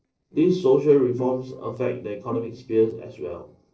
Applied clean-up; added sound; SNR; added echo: neural separator model SepFormer DNS4.